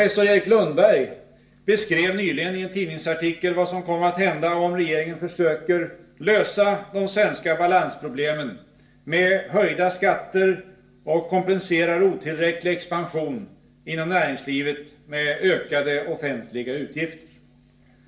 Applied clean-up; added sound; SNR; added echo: none; none; none; reverberation time 0.5 s.